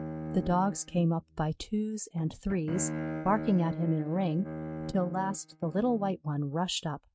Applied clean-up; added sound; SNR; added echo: neural mask model RNNoise.